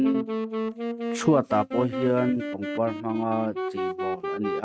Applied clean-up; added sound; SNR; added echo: neural mask model RNNoise.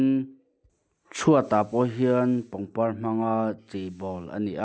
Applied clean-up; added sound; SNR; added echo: none; none; none; none.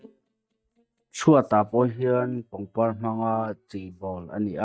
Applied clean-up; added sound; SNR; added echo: neural mask model DeepFilterNet 3.